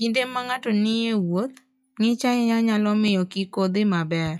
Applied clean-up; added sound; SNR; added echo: classical method log-MMSE.